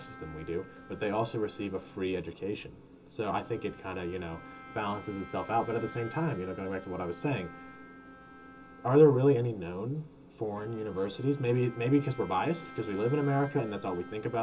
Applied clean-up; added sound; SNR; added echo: none; Bowed string instrument; 19 dB; reverberation time 0.2 s.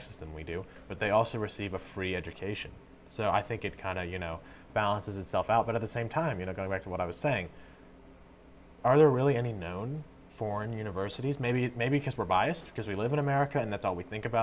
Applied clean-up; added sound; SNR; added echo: none; none; none; none.